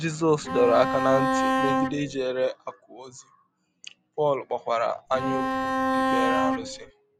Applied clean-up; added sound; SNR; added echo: none; Bowed string instrument; -2 dB; none.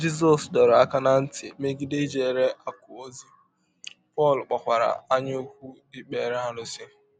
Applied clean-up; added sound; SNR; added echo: none; none; none; none.